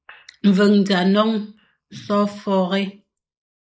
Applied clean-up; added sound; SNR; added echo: neural mask model Resemble Enhance denoiser.